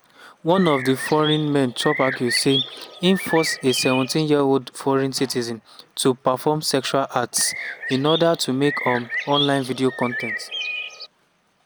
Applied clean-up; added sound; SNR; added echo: none; Bird; 8 dB; none.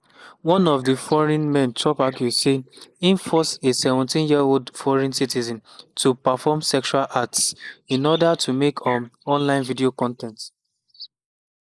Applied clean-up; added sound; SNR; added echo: neural mask model Resemble Enhance denoiser.